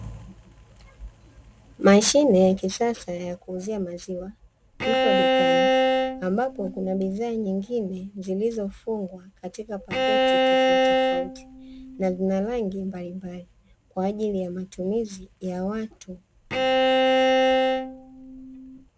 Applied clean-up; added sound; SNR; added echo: none; Bowed string instrument; -5 dB; none.